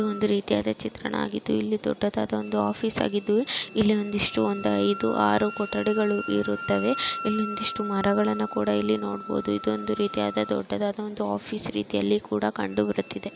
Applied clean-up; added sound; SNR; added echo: none; Wind instrument, woodwind instrument; 14 dB; none.